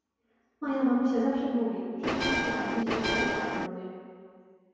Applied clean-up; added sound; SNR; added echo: none; Bell; -1 dB; reverberation time 2.2 s.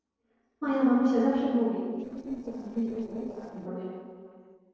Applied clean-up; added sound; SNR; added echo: neural separator model SepFormer DNS4.